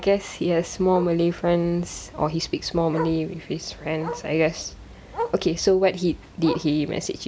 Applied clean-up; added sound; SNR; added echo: none; Bark; 14 dB; none.